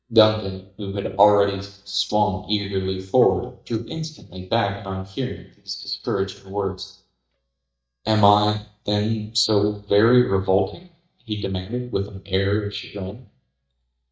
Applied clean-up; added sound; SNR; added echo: neural mask model DeepFilterNet 3.